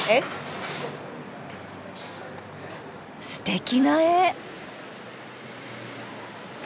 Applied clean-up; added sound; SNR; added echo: none; none; none; none.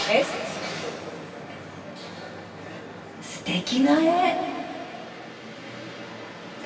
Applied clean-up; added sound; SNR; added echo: none; none; none; reverberation time 2.6 s.